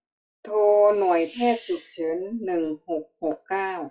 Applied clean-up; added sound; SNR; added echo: classical method WPE with log-MMSE.